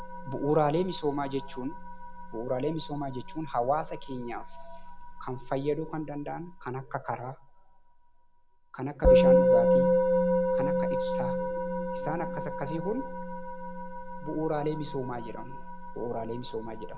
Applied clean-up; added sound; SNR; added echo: none; Musical instrument; -4 dB; none.